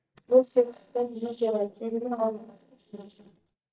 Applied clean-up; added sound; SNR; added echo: neural mask model DeepFilterNet 3.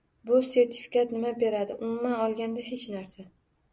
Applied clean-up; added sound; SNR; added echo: none; none; none; none.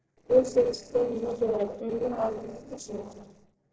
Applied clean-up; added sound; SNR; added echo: neural separator model SepFormer DNS4.